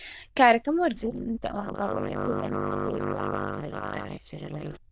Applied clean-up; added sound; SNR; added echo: neural diffusion model UNIVERSE++.